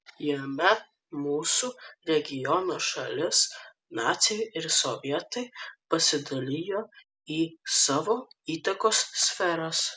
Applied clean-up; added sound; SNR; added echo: none; none; none; none.